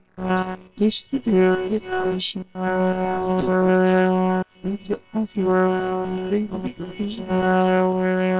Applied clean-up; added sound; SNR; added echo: neural separator model SepFormer WHAMR!.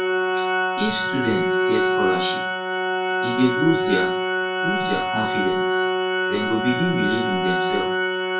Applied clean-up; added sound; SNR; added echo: none; Organ; -4 dB; reverberation time 0.3 s.